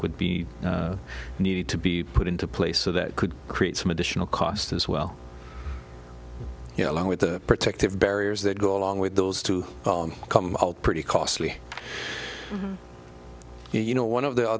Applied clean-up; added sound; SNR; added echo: none; none; none; none.